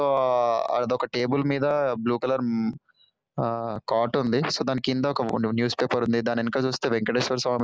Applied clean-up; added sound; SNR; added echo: none; none; none; none.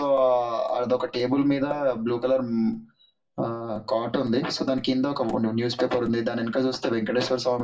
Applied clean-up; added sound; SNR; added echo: none; none; none; reverberation time 0.2 s.